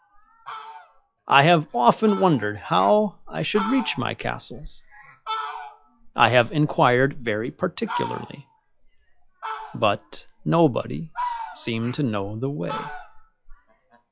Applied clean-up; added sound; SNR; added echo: classical method log-MMSE.